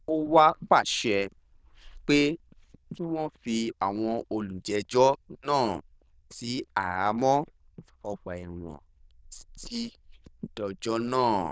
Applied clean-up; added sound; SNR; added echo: neural diffusion model UNIVERSE++.